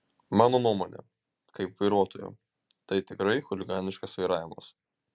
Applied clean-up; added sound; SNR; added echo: none; none; none; none.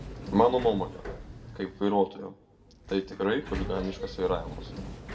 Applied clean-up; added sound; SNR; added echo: none; Sliding door; 11 dB; reverberation time 0.7 s.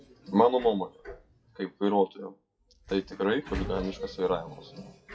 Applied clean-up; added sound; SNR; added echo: classical method WPE with log-MMSE.